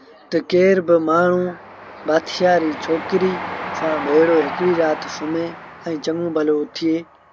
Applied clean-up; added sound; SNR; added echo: none; Train; 12 dB; none.